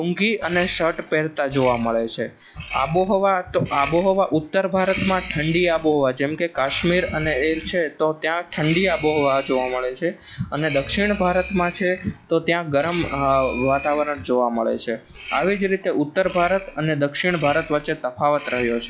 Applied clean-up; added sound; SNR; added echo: classical method log-MMSE.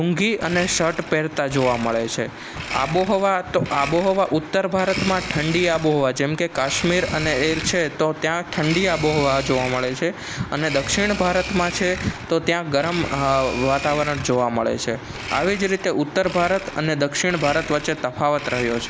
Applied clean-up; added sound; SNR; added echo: none; Domestic sounds, home sounds; 12 dB; none.